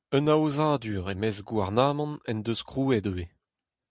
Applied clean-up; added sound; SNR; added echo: none; none; none; none.